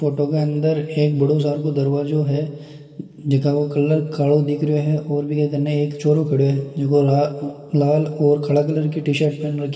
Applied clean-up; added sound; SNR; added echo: none; none; none; reverberation time 2.0 s.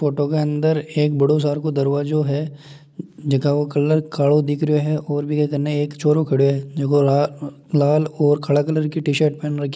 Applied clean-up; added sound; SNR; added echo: none; none; none; none.